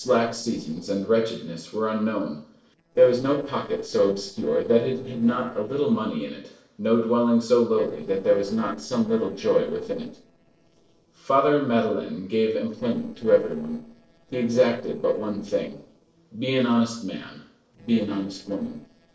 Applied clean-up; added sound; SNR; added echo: neural separator model SepFormer DNS4.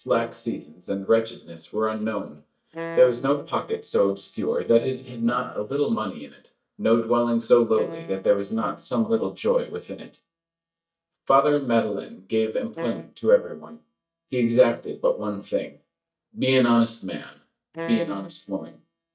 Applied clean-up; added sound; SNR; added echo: neural mask model DeepFilterNet 3.